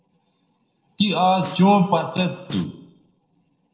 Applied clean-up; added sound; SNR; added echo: neural separator model SepFormer DNS4.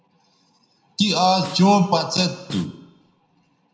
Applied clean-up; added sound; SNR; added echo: none; Snare drum; 19 dB; reverberation time 0.8 s.